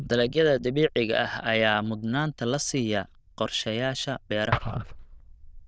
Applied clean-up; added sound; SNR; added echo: neural diffusion model UNIVERSE++.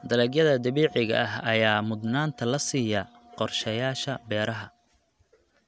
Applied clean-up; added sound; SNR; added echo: none; none; none; none.